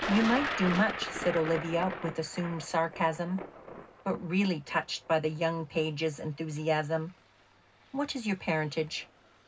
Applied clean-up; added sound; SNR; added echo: none; Thunder; 9 dB; reverberation time 0.4 s.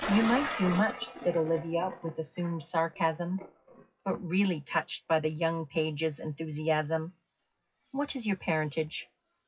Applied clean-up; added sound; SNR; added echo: classical method WPE with log-MMSE.